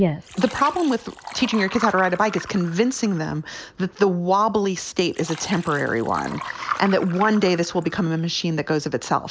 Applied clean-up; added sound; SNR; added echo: none; Liquid; 14 dB; none.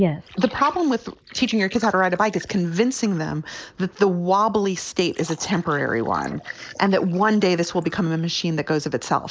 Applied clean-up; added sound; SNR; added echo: neural mask model Resemble Enhance denoiser.